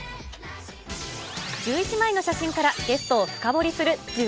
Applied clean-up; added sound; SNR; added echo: none; none; none; none.